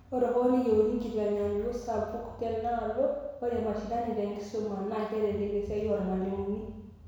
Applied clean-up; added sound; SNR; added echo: none; none; none; reverberation time 1.1 s.